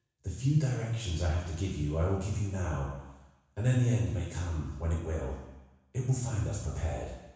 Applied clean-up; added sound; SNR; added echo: none; none; none; reverberation time 1.1 s.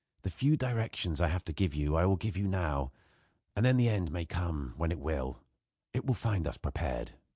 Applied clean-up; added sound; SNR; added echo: none; none; none; none.